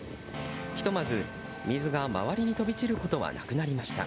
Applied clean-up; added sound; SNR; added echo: none; Bowed string instrument; 15 dB; none.